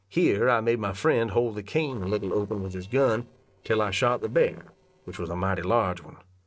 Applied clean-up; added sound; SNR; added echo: neural separator model SepFormer DNS4.